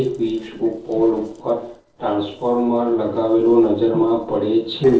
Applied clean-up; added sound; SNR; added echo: neural separator model SepFormer DNS4.